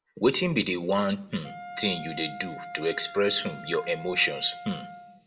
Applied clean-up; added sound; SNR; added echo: none; Wind instrument, woodwind instrument; 14 dB; reverberation time 0.7 s.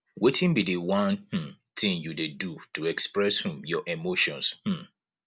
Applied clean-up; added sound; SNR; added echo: none; none; none; none.